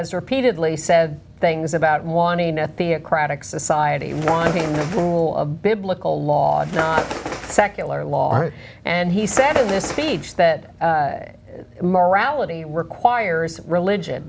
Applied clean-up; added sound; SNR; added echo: none; Bird; 10 dB; none.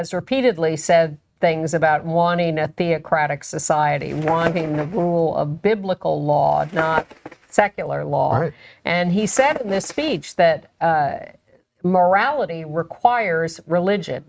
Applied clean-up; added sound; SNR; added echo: neural mask model RNNoise.